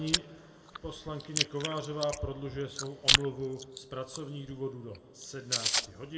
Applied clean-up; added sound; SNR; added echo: none; Chewing, mastication; -3 dB; reverberation time 1.2 s.